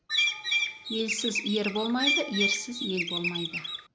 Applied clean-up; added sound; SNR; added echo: none; Bird; -2 dB; none.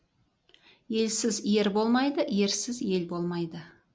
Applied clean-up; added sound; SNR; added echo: none; none; none; none.